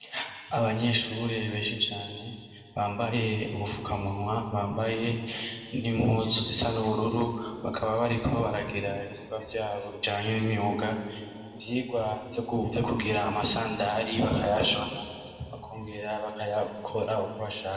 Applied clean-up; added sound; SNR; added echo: none; none; none; reverberation time 2.3 s.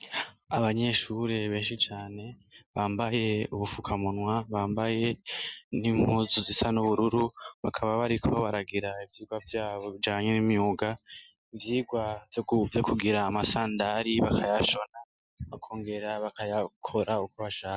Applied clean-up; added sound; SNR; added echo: none; none; none; none.